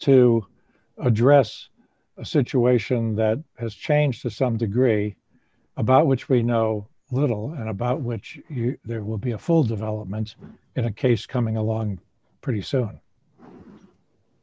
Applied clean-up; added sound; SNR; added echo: none; none; none; none.